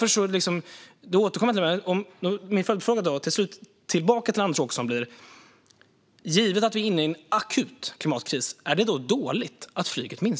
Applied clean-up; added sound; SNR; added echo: none; none; none; none.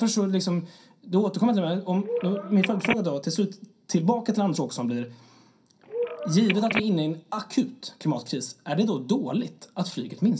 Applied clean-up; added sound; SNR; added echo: none; Telephone; 4 dB; reverberation time 0.3 s.